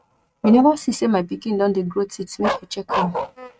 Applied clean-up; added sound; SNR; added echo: neural mask model RNNoise.